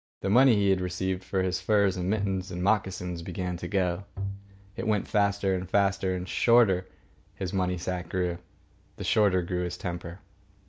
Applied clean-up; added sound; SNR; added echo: neural mask model DeepFilterNet 3.